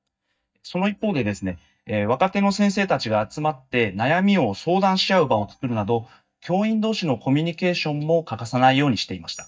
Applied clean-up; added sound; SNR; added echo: neural mask model DeepFilterNet 3.